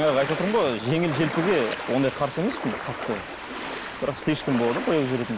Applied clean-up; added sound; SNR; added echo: none; Ocean; 8 dB; none.